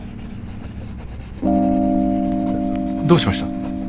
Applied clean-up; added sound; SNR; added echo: none; Writing; 16 dB; none.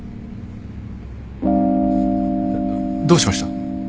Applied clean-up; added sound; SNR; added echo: none; none; none; none.